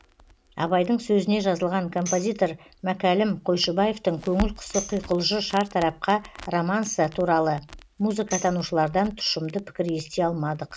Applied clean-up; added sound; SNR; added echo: none; Tambourine + Crackle; 16 dB; none.